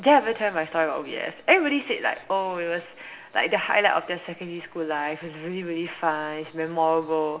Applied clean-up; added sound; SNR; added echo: none; none; none; reverberation time 2.4 s.